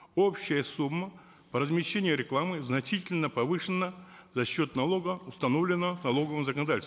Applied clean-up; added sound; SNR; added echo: none; none; none; none.